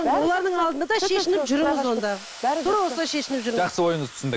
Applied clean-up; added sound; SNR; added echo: none; Domestic sounds, home sounds; 18 dB; none.